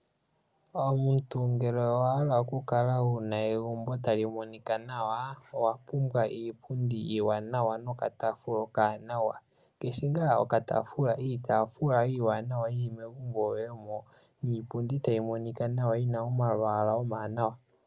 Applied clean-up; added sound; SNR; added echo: none; none; none; none.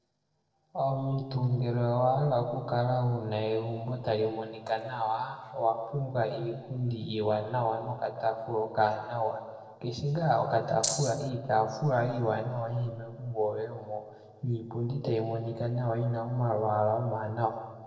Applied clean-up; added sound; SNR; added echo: neural separator model SepFormer DNS4.